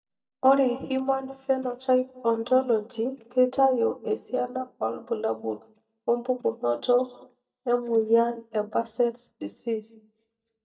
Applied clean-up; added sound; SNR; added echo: neural mask model DeepFilterNet 3.